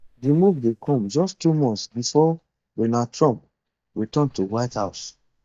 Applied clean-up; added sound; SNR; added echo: neural mask model DeepFilterNet 3.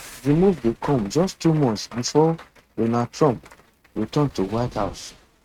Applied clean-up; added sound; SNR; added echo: neural mask model RNNoise.